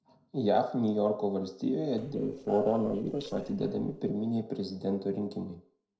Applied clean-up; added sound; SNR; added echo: neural separator model SepFormer DNS4.